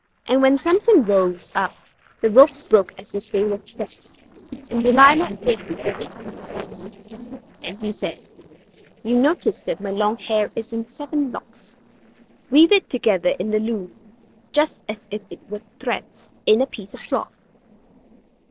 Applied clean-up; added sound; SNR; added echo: neural separator model SepFormer DNS4.